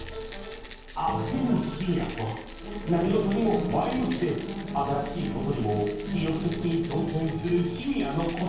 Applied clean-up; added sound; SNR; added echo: none; Rattle; 12 dB; reverberation time 0.9 s.